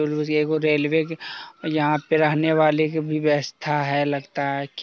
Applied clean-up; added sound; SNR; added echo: none; none; none; none.